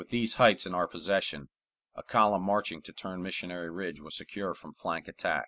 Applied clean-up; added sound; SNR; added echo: none; none; none; none.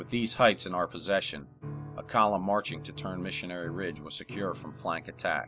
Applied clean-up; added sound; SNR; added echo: none; Piano; 14 dB; none.